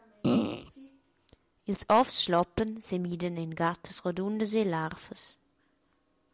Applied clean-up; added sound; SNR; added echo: none; Fart; -4 dB; none.